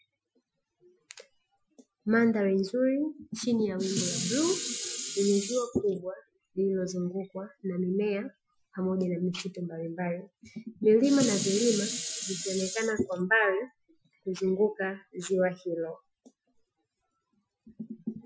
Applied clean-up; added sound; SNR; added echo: classical method Wiener filter.